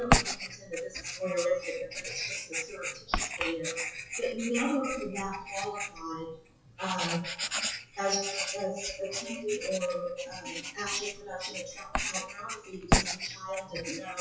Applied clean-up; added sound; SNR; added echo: classical method WPE with log-MMSE.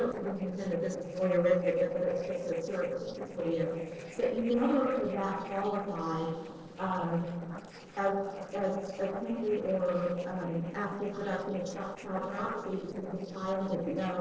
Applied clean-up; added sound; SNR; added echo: neural separator model SepFormer DNS4.